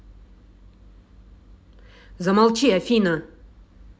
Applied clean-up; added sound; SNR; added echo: none; none; none; none.